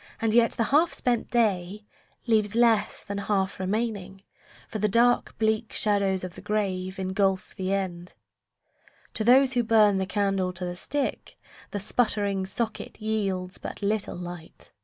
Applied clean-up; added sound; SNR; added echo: none; none; none; none.